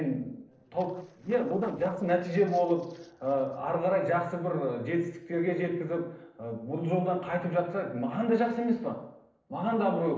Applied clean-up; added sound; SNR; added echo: neural separator model SepFormer DNS4.